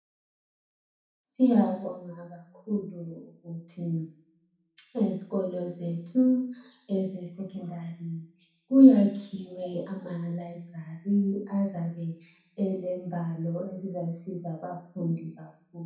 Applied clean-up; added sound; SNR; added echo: none; none; none; reverberation time 0.6 s.